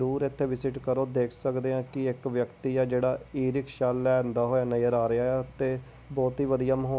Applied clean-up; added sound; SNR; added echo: none; none; none; none.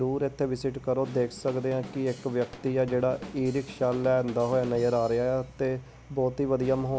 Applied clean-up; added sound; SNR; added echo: none; Drum / Drum kit; 18 dB; none.